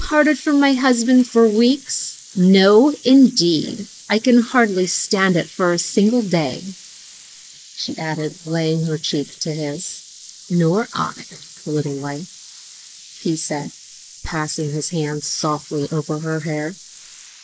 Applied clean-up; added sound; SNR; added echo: neural mask model Resemble Enhance denoiser.